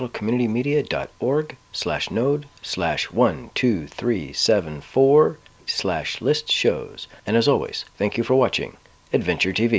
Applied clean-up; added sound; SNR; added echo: none; none; none; none.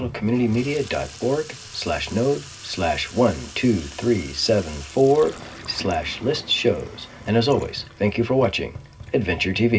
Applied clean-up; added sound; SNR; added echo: none; Sink (filling or washing) / Water tap, faucet; 17 dB; reverberation time 0.4 s.